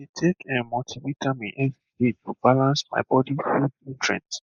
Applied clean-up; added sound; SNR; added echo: neural mask model Resemble Enhance denoiser.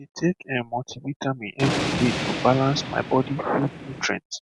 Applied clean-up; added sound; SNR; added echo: none; Thunder; 3 dB; none.